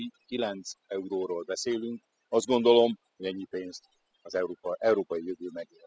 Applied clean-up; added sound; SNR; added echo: classical method spectral subtraction.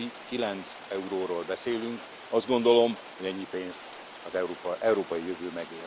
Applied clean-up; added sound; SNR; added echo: none; Rain; 15 dB; none.